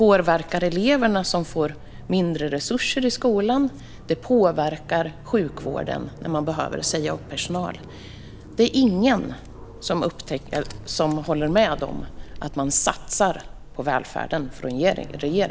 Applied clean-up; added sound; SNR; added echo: none; Aircraft; 15 dB; none.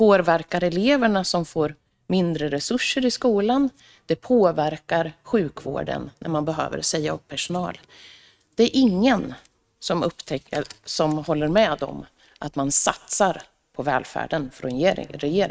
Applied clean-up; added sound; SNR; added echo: neural mask model RNNoise.